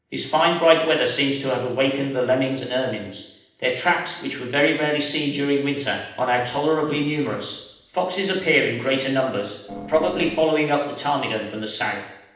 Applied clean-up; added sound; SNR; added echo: neural separator model SepFormer DNS4.